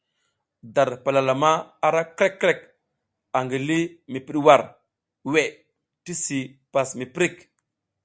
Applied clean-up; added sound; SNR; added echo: none; none; none; none.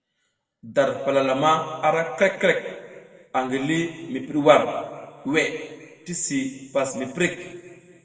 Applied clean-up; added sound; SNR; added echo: none; none; none; reverberation time 1.7 s.